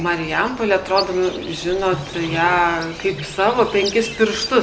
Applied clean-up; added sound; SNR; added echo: none; Bird; 14 dB; none.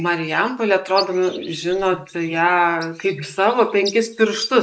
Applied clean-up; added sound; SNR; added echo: neural mask model Resemble Enhance denoiser.